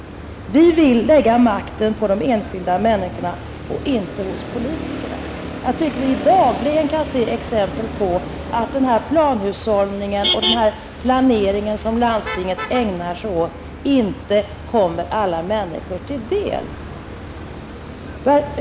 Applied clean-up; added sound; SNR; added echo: none; Motor vehicle (road); 10 dB; none.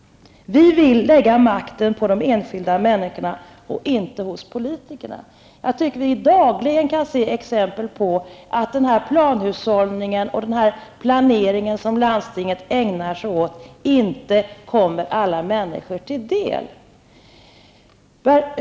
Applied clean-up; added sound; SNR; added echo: none; none; none; none.